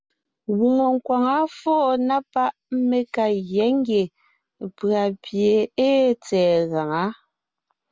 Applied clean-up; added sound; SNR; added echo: none; none; none; none.